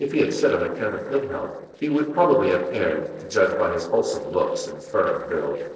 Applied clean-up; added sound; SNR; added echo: neural separator model SepFormer DNS4.